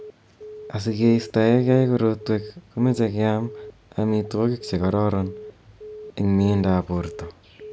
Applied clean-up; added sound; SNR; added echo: none; Telephone; 18 dB; none.